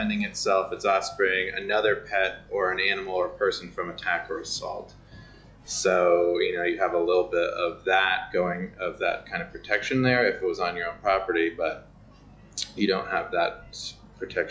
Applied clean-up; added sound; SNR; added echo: classical method log-MMSE.